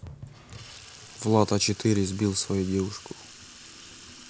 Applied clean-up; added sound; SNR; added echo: none; Sink (filling or washing) / Water tap, faucet; 17 dB; none.